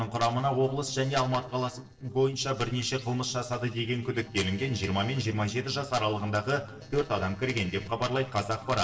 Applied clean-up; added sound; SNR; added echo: neural separator model SepFormer DNS4.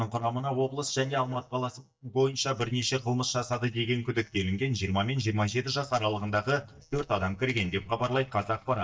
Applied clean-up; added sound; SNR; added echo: neural mask model DeepFilterNet 3.